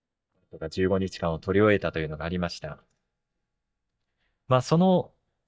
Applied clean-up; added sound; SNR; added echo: neural mask model DeepFilterNet 3.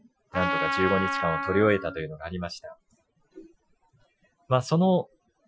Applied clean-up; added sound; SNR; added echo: classical method Wiener filter.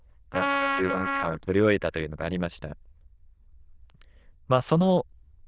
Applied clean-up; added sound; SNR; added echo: neural diffusion model UNIVERSE++.